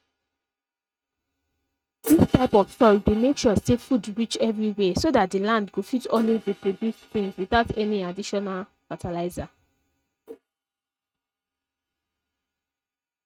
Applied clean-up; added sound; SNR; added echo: neural mask model RNNoise.